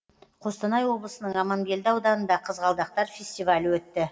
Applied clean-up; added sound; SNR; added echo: none; none; none; reverberation time 1.9 s.